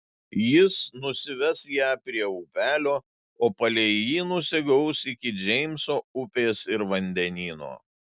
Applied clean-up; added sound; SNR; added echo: none; none; none; none.